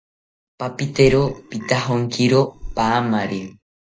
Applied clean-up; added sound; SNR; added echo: none; Burping, eructation; 16 dB; none.